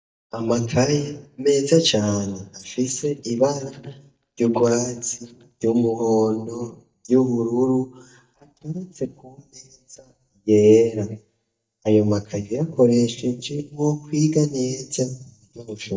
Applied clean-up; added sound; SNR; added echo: neural mask model DeepFilterNet 3.